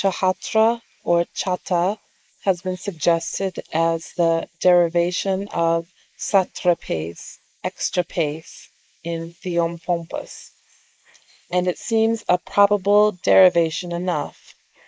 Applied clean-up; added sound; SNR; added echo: neural mask model Resemble Enhance denoiser.